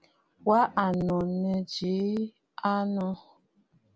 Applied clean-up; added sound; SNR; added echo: none; none; none; none.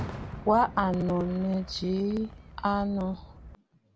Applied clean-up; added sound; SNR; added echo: none; Fireworks; 13 dB; none.